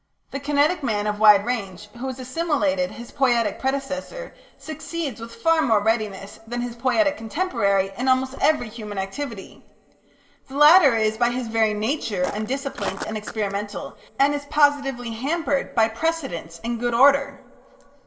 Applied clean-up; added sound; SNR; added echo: none; Walk, footsteps; 11 dB; reverberation time 2.8 s.